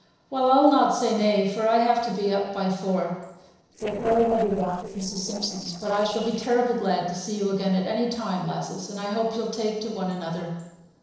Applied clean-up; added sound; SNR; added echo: neural separator model SepFormer DNS4.